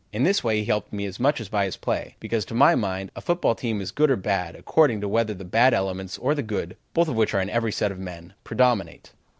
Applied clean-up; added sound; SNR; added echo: none; none; none; none.